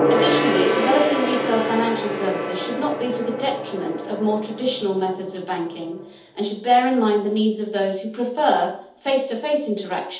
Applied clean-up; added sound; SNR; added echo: none; Gong; 4 dB; reverberation time 0.6 s.